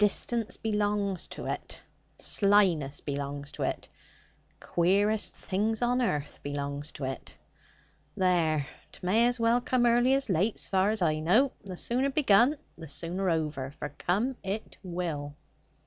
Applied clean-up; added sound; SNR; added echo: none; none; none; none.